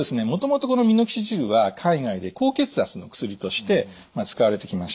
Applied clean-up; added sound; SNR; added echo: none; none; none; none.